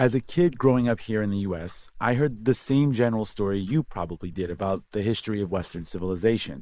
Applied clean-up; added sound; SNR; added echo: neural mask model Resemble Enhance denoiser.